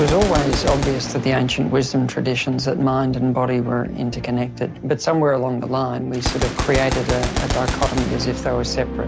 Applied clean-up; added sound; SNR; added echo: none; Gunshot, gunfire; 8 dB; none.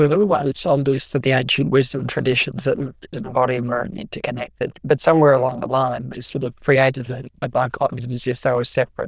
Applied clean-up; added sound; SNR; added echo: neural diffusion model UNIVERSE++.